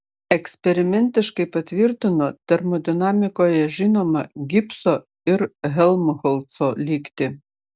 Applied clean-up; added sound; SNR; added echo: none; none; none; none.